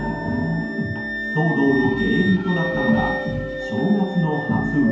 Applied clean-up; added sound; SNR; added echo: none; Wind instrument, woodwind instrument; 9 dB; reverberation time 0.9 s.